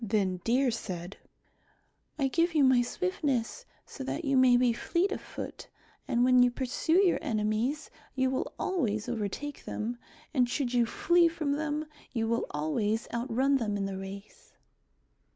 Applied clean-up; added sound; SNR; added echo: none; none; none; none.